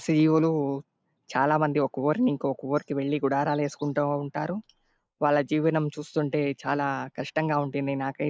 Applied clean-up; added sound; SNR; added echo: neural mask model Resemble Enhance denoiser.